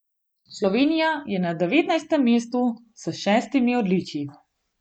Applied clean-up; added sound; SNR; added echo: none; none; none; none.